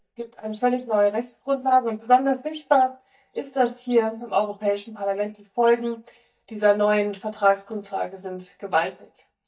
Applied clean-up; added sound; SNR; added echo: neural mask model DeepFilterNet 3.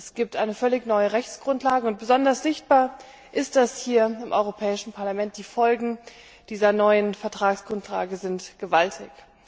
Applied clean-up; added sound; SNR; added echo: none; none; none; none.